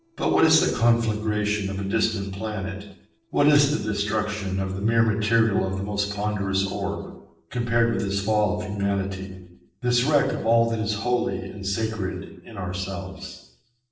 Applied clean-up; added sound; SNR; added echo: neural separator model SepFormer DNS4.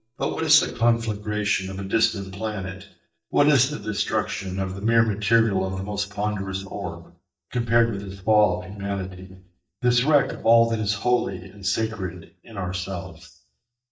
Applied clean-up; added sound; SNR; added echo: neural mask model DeepFilterNet 3.